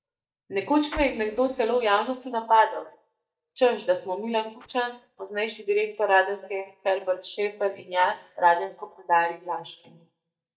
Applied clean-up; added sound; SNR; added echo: neural mask model DeepFilterNet 3.